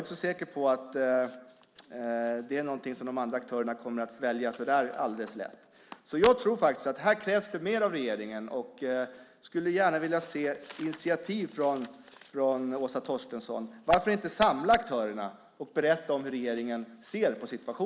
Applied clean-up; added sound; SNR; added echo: none; none; none; none.